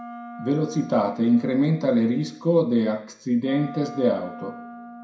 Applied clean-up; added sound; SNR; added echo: none; Wind instrument, woodwind instrument; 17 dB; reverberation time 0.5 s.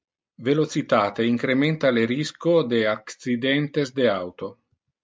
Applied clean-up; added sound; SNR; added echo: none; none; none; none.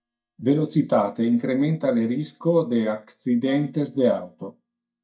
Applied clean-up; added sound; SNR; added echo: neural mask model DeepFilterNet 3.